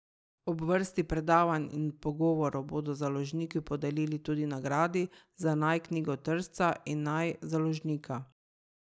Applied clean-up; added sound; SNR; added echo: none; none; none; none.